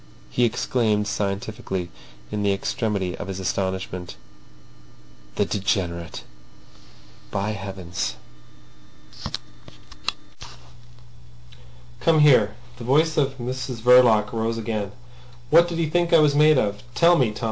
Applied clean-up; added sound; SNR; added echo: none; none; none; none.